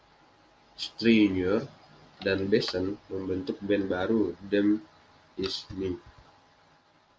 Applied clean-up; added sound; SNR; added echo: none; none; none; none.